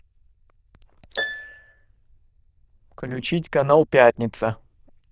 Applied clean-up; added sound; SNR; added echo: neural diffusion model UNIVERSE++.